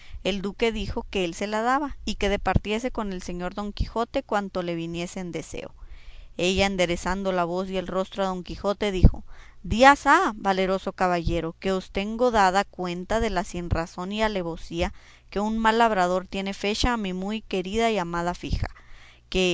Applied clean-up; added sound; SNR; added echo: none; none; none; none.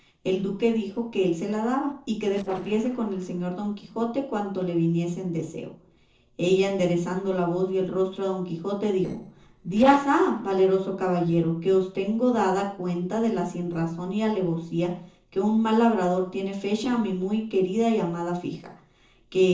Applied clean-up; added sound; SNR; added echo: neural separator model SepFormer DNS4.